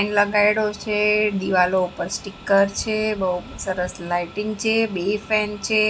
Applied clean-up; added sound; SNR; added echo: none; none; none; none.